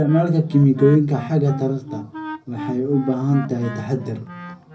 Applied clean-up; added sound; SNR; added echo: none; Wind instrument, woodwind instrument; 14 dB; reverberation time 0.4 s.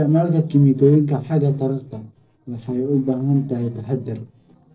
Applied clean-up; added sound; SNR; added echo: neural separator model SepFormer DNS4.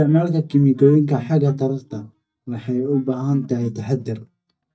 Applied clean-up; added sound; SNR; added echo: neural mask model DeepFilterNet 3.